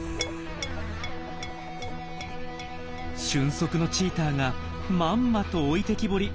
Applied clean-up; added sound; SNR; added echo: none; Chink, clink; 8 dB; none.